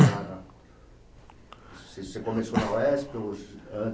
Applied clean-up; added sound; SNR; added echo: none; none; none; none.